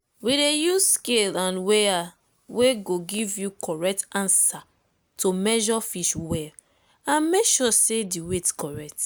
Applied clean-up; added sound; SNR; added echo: none; none; none; none.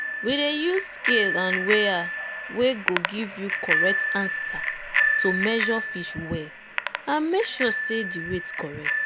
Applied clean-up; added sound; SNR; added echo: none; Bicycle bell; 1 dB; none.